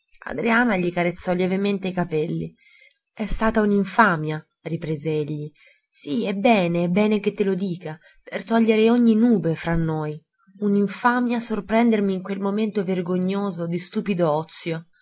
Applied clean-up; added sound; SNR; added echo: none; none; none; none.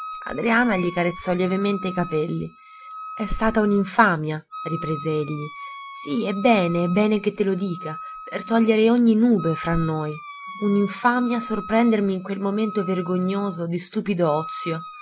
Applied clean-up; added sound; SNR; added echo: none; Wind instrument, woodwind instrument; 14 dB; none.